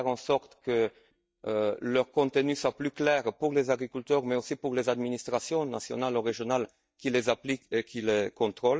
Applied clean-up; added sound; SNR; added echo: neural mask model DeepFilterNet 3.